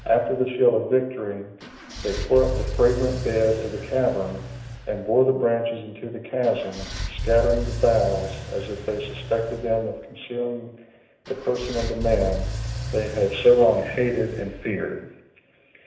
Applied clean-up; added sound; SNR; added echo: none; Engine / Car; 9 dB; reverberation time 0.9 s.